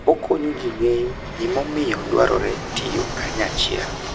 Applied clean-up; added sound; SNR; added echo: none; Fixed-wing aircraft, airplane; 7 dB; none.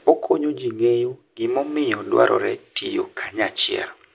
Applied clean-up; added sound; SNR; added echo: none; none; none; none.